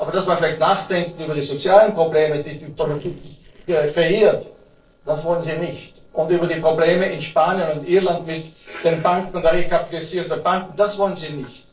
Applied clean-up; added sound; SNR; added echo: neural separator model SepFormer DNS4.